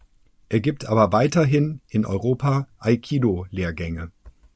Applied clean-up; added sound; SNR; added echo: none; none; none; none.